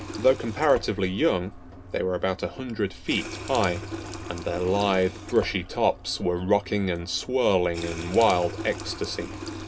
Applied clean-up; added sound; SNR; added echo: none; Water tap, faucet; 12 dB; reverberation time 0.3 s.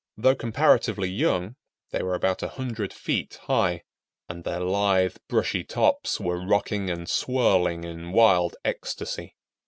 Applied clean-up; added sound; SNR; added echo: none; none; none; none.